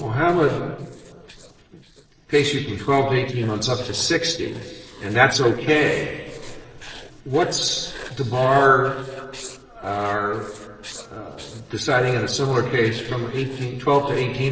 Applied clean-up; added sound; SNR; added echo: neural separator model SepFormer DNS4.